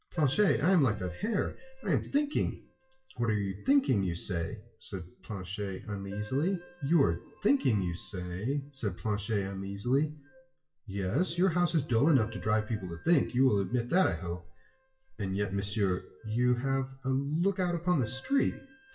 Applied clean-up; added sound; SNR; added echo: classical method WPE with log-MMSE.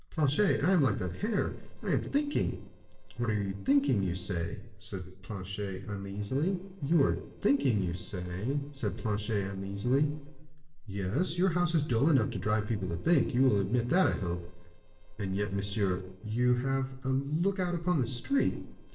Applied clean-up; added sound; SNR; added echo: neural separator model SepFormer DNS4.